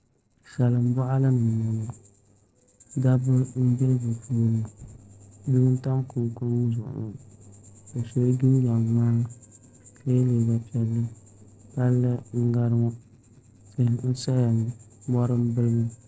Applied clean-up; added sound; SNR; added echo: neural separator model SepFormer DNS4.